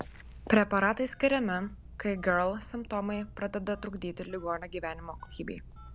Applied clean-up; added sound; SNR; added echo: none; Telephone; 17 dB; none.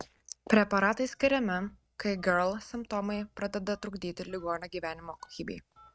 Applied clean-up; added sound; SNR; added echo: neural mask model RNNoise.